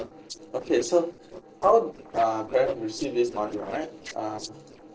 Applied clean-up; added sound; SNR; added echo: neural separator model SepFormer DNS4.